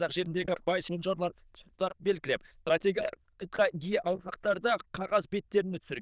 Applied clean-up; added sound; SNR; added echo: neural diffusion model UNIVERSE++.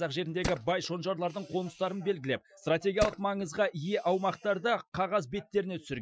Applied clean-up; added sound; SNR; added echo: classical method Wiener filter.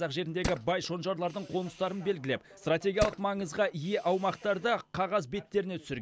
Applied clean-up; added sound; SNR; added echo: none; Tools; 11 dB; none.